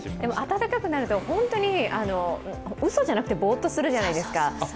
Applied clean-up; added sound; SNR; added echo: none; Mechanisms; 19 dB; none.